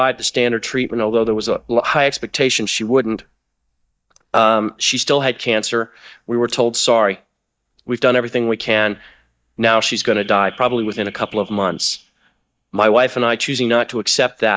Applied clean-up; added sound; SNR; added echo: neural mask model DeepFilterNet 3.